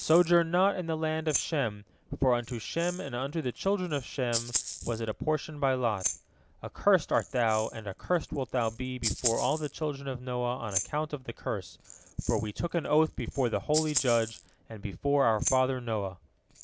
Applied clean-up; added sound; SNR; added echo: none; Rattle (instrument); 11 dB; none.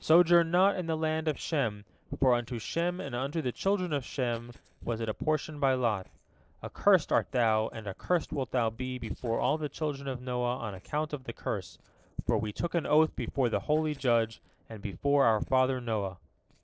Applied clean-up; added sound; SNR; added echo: neural separator model SepFormer DNS4.